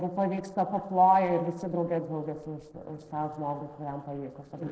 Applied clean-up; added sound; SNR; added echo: neural separator model SepFormer DNS4.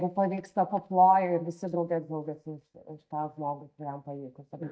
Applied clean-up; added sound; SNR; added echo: neural mask model DeepFilterNet 3.